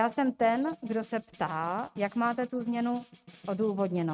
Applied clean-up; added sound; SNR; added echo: neural mask model RNNoise.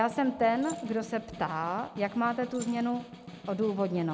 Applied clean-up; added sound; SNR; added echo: none; Keys jangling + Snare drum; 16 dB; none.